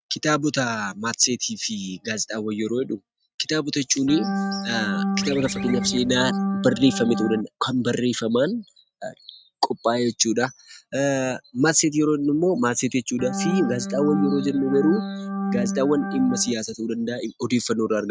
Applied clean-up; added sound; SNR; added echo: neural mask model RNNoise.